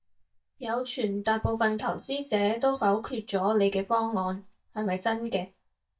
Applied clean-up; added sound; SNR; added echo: neural mask model DeepFilterNet 3.